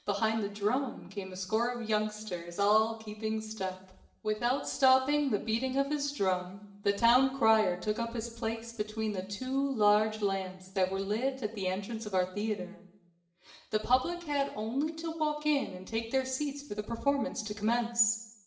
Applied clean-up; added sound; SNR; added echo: none; none; none; reverberation time 0.7 s.